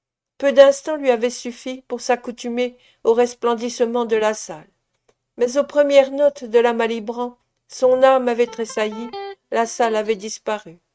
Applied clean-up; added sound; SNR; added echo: neural mask model RNNoise.